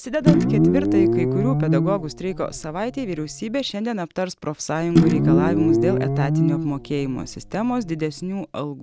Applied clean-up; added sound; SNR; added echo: none; Guitar; -4 dB; none.